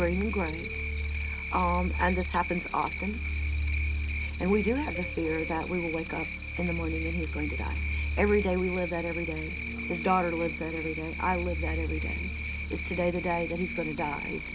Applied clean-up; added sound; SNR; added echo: none; Cricket; 8 dB; reverberation time 0.3 s.